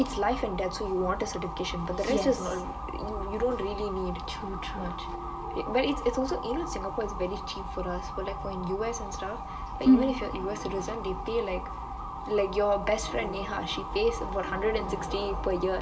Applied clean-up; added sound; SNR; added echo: none; Motor vehicle (road) / Siren; 9 dB; reverberation time 2.3 s.